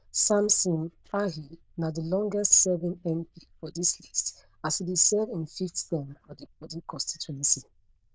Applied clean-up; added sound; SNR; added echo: neural diffusion model UNIVERSE++.